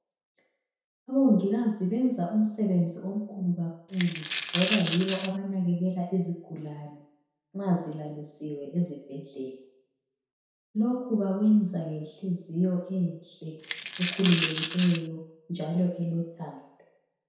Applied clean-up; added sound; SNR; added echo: none; Coin (dropping); -5 dB; reverberation time 0.7 s.